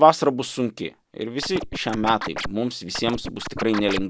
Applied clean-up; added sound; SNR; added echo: none; Scratching (performance technique); 8 dB; none.